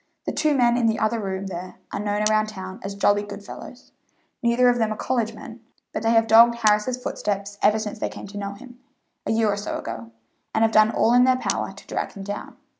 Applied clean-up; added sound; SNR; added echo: none; Cutlery, silverware; 15 dB; none.